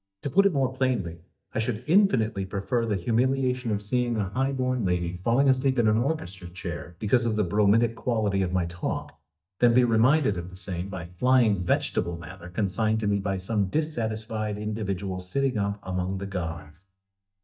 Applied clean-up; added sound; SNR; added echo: neural mask model DeepFilterNet 3.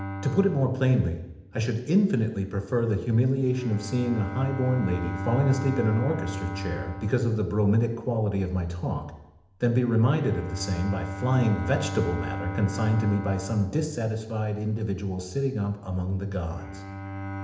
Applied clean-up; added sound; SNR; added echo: none; Bowed string instrument; 10 dB; reverberation time 0.8 s.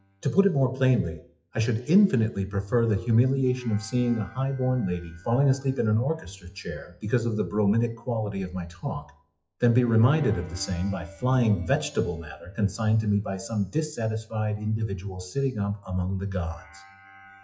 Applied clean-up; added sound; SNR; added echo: classical method WPE with log-MMSE.